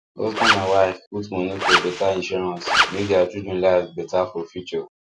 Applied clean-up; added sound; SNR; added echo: none; Zipper (clothing); -1 dB; none.